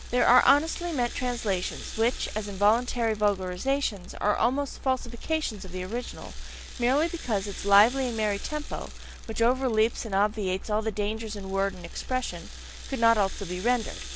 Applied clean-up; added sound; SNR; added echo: none; Rattle (instrument); 17 dB; none.